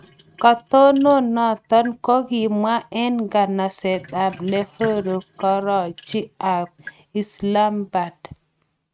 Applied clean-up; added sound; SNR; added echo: neural mask model RNNoise.